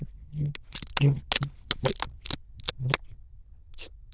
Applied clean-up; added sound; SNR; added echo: neural diffusion model UNIVERSE++.